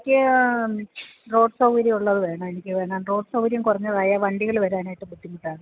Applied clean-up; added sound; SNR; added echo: none; none; none; none.